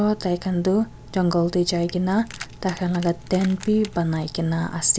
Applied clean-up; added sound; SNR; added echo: none; Keys jangling + Engine; 19 dB; none.